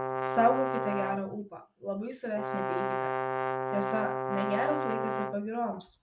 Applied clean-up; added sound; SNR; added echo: none; Brass instrument; 0 dB; none.